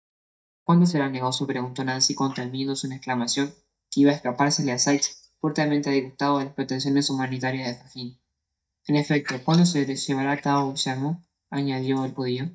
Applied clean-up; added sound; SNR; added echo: neural mask model DeepFilterNet 3.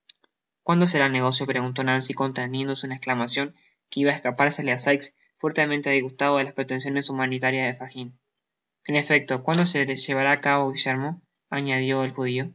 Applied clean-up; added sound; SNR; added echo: none; none; none; none.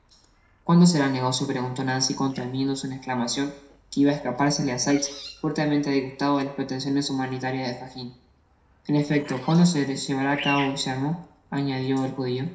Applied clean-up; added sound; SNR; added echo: neural separator model SepFormer DNS4.